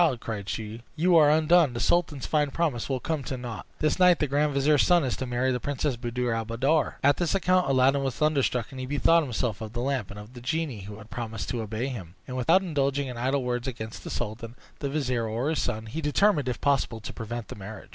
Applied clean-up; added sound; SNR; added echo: none; none; none; none.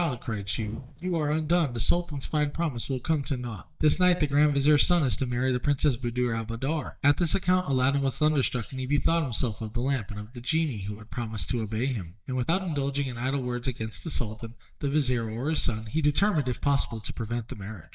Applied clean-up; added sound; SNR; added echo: neural mask model DeepFilterNet 3.